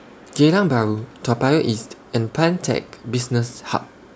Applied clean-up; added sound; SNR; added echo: none; none; none; none.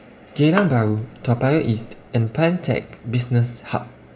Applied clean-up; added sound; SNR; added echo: none; Bowed string instrument; 13 dB; reverberation time 0.4 s.